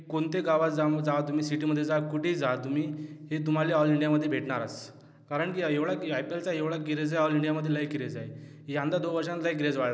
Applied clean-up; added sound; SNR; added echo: none; none; none; none.